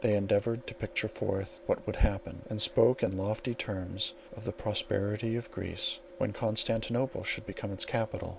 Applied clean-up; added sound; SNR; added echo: none; none; none; none.